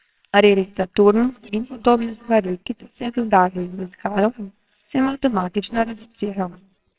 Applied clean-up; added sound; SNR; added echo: neural separator model SepFormer WHAMR!.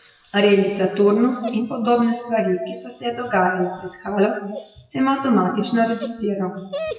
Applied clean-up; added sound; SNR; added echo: classical method WPE with log-MMSE.